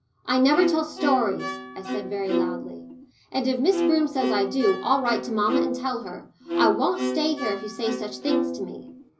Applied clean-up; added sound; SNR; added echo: none; Bowed string instrument; 3 dB; reverberation time 0.5 s.